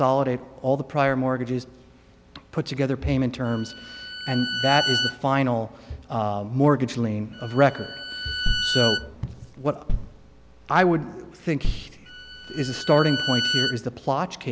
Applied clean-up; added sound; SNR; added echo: none; Bass drum + Bowed string instrument; 4 dB; none.